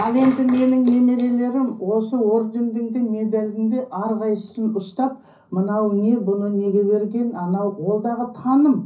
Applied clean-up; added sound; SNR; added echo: none; none; none; reverberation time 0.5 s.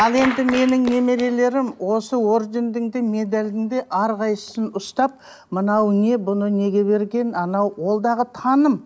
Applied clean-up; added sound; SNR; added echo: none; none; none; none.